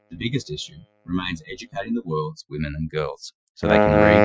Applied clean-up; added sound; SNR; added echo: classical method Wiener filter.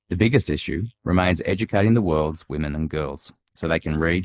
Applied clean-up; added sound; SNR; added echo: neural mask model Resemble Enhance denoiser.